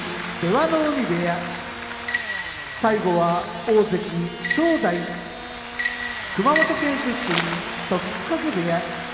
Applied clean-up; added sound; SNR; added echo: none; Engine starting / Sawing; 13 dB; none.